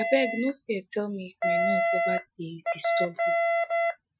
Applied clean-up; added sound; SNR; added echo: classical method Wiener filter.